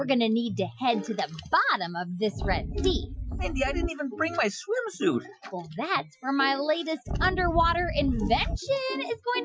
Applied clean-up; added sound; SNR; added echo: classical method Wiener filter.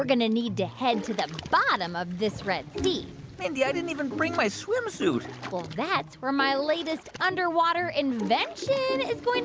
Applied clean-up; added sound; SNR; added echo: none; none; none; none.